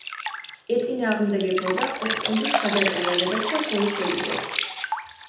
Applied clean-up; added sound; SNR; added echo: none; Drip; 0 dB; reverberation time 0.8 s.